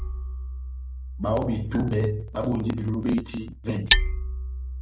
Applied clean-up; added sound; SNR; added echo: none; Hammer; 1 dB; none.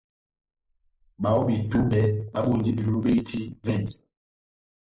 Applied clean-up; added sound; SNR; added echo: neural mask model Resemble Enhance denoiser.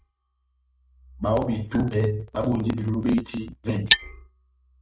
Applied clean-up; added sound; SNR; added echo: neural mask model RNNoise.